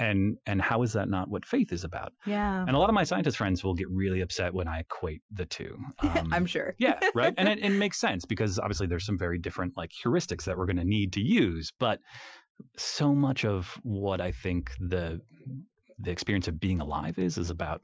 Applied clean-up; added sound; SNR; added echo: classical method Wiener filter.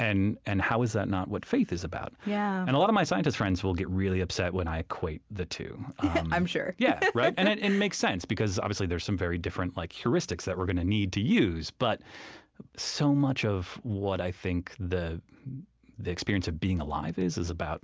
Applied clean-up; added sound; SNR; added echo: none; none; none; none.